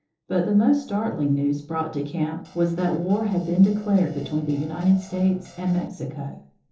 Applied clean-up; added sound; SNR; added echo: neural separator model SepFormer DNS4.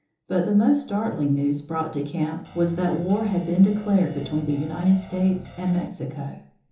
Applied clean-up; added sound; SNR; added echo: none; Guitar; 19 dB; reverberation time 1.2 s.